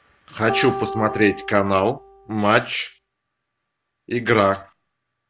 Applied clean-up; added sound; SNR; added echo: none; Acoustic guitar; 9 dB; none.